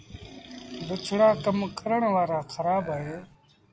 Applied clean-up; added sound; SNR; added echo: none; Burping, eructation; 17 dB; none.